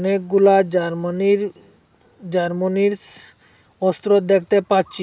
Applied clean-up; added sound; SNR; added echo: none; none; none; none.